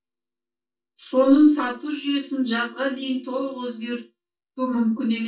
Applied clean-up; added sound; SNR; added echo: neural mask model DeepFilterNet 3.